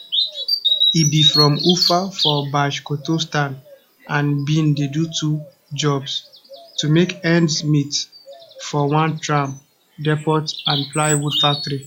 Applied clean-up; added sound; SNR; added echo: classical method log-MMSE.